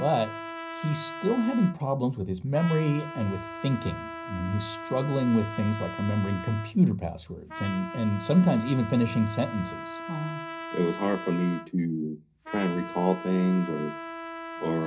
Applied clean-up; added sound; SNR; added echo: none; Trumpet; 11 dB; reverberation time 0.4 s.